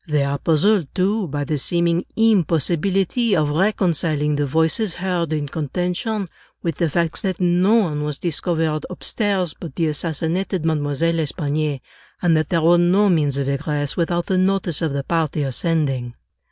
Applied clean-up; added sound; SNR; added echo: none; none; none; none.